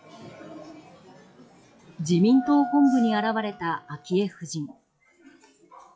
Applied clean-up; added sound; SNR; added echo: classical method log-MMSE.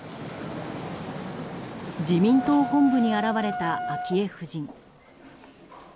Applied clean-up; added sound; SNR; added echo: none; Wind instrument, woodwind instrument; 8 dB; none.